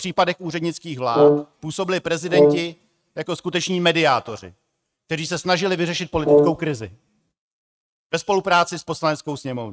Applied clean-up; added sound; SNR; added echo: neural mask model RNNoise.